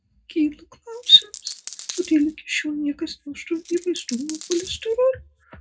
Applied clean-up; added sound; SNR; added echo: none; Coin (dropping); 14 dB; reverberation time 0.3 s.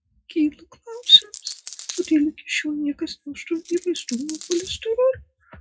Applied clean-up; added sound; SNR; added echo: classical method WPE with log-MMSE.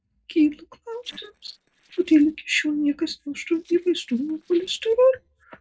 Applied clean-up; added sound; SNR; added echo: neural separator model SepFormer DNS4.